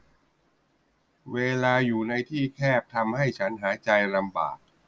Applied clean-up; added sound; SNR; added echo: none; none; none; none.